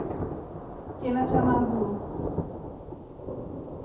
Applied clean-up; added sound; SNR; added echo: none; Thunder; -1 dB; reverberation time 0.5 s.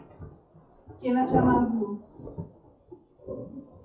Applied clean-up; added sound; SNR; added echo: classical method WPE with log-MMSE.